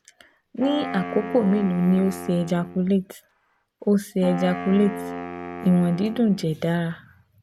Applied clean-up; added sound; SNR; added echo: none; Wind instrument, woodwind instrument; 11 dB; none.